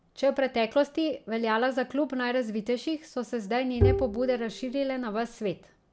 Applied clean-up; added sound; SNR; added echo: none; Bowed string instrument; 1 dB; none.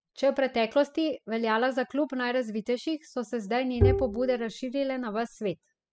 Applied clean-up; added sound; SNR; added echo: classical method spectral subtraction.